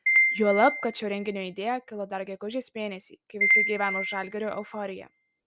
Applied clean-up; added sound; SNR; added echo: none; Piano; -2 dB; none.